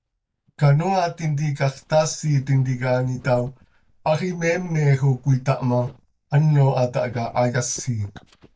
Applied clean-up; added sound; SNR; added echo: neural mask model DeepFilterNet 3.